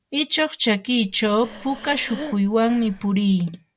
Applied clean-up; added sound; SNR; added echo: none; Breathing; 16 dB; none.